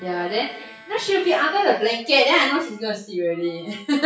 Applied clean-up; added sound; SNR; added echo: classical method WPE with log-MMSE.